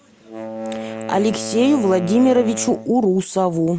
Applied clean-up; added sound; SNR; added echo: none; Wind instrument, woodwind instrument; 12 dB; none.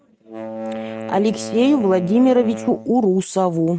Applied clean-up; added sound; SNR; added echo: neural mask model RNNoise.